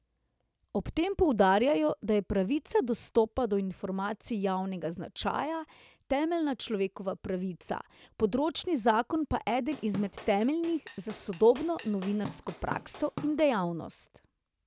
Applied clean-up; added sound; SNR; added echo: none; Drum / Drum kit; 15 dB; none.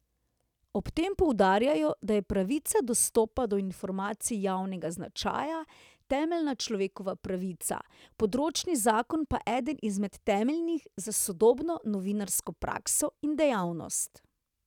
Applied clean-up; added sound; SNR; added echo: none; none; none; none.